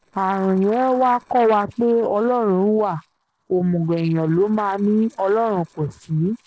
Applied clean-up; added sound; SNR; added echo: neural separator model SepFormer DNS4.